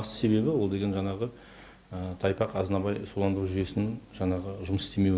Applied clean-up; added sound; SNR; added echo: none; none; none; none.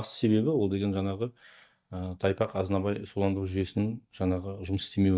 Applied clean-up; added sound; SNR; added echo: neural mask model DeepFilterNet 3.